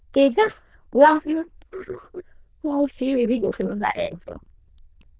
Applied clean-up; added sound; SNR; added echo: neural diffusion model UNIVERSE++.